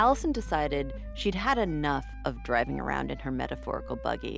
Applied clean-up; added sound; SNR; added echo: none; Wind instrument, woodwind instrument; 20 dB; none.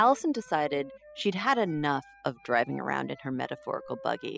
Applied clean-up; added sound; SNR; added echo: classical method spectral subtraction.